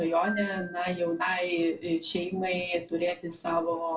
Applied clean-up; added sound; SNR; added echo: none; Glockenspiel; 15 dB; reverberation time 0.2 s.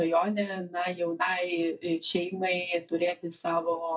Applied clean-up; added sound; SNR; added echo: neural mask model DeepFilterNet 3.